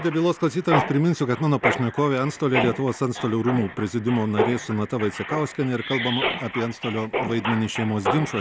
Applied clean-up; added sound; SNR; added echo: none; Mechanisms; 6 dB; none.